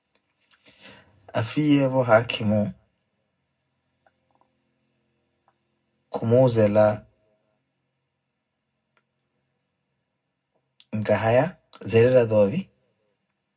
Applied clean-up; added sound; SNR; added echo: none; none; none; reverberation time 0.3 s.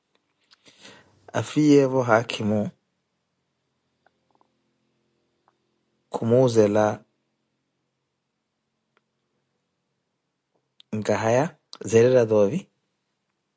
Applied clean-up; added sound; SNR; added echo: none; none; none; none.